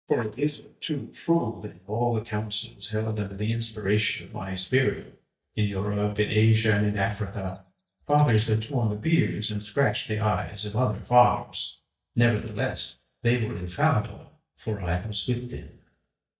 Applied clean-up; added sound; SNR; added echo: neural mask model DeepFilterNet 3.